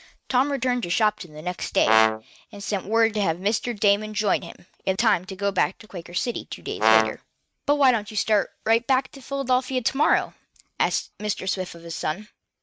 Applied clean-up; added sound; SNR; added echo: neural mask model RNNoise.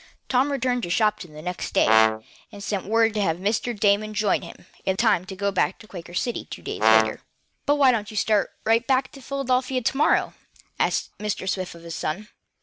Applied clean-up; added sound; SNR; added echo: none; Brass instrument; -2 dB; none.